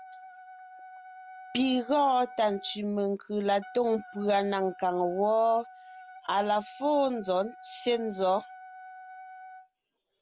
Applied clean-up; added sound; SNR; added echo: none; Wind instrument, woodwind instrument; 18 dB; none.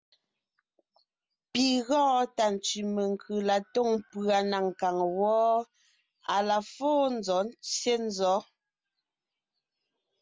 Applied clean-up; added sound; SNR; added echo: none; none; none; none.